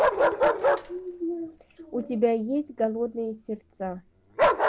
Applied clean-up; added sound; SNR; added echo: none; Bark; -3 dB; none.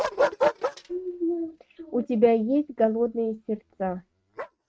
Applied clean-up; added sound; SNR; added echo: neural mask model RNNoise.